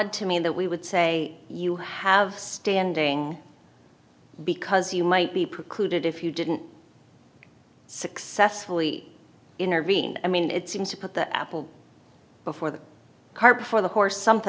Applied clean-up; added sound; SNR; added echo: none; none; none; none.